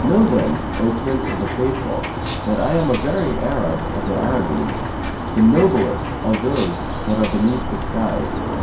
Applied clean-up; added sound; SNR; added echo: none; Bird; 3 dB; reverberation time 0.5 s.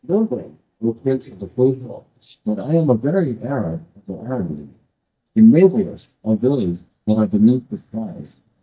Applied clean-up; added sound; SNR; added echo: neural mask model DeepFilterNet 3.